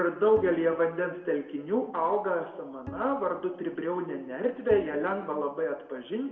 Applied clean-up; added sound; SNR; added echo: none; Bowed string instrument; 19 dB; reverberation time 0.8 s.